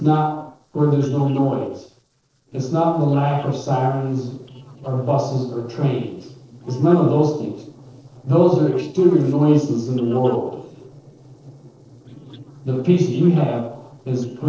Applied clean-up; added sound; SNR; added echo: neural separator model SepFormer DNS4.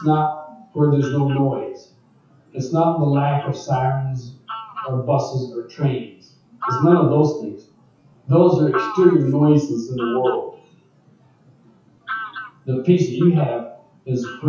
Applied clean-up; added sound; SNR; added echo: classical method WPE with log-MMSE.